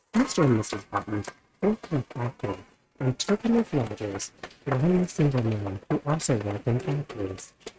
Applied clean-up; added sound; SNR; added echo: neural mask model RNNoise.